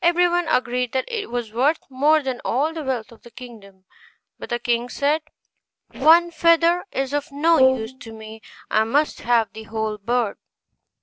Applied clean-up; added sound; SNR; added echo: neural separator model SepFormer DNS4.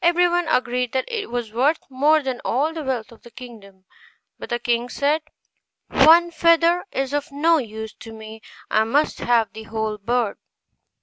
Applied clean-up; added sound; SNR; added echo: none; none; none; none.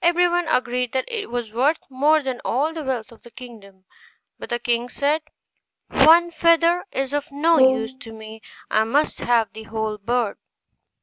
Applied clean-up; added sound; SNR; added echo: none; Brass instrument; 1 dB; none.